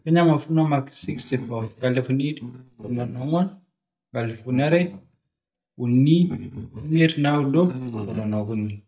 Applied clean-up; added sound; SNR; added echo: neural mask model DeepFilterNet 3.